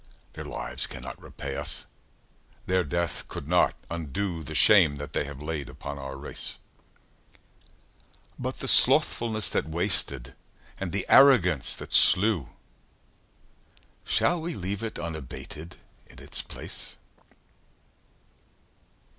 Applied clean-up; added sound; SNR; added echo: none; none; none; none.